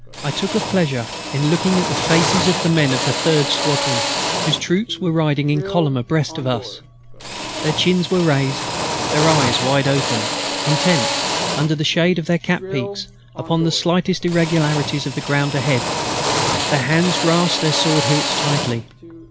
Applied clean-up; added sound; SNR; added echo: none; Drill; 4 dB; none.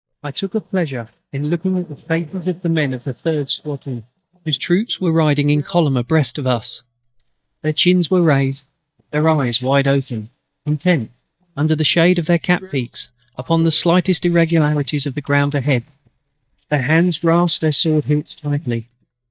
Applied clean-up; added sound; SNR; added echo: neural mask model DeepFilterNet 3.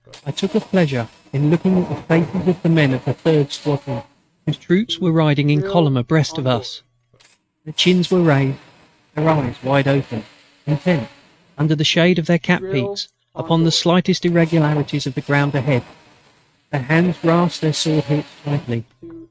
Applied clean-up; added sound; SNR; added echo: neural mask model RNNoise.